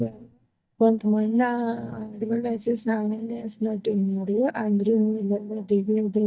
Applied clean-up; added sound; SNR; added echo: neural mask model DeepFilterNet 3.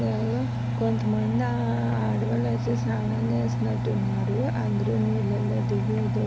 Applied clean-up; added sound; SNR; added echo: none; Engine; -2 dB; none.